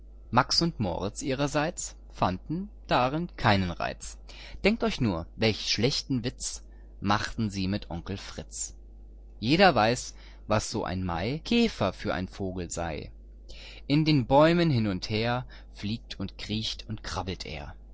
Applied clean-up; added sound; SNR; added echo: none; none; none; none.